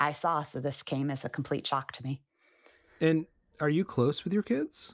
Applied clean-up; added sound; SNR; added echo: none; none; none; none.